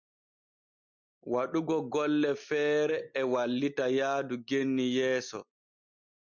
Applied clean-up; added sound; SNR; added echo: neural mask model Resemble Enhance denoiser.